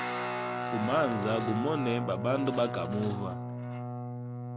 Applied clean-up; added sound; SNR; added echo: none; Cutlery, silverware + Guitar; 3 dB; none.